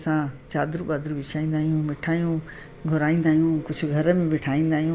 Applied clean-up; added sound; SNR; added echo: none; none; none; none.